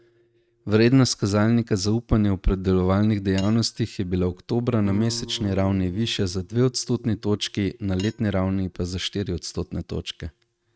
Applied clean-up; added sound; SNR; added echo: neural mask model RNNoise.